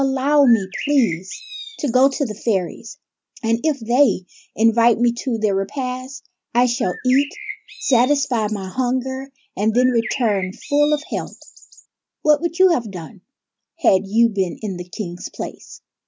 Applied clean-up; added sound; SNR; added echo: none; Bird; 14 dB; none.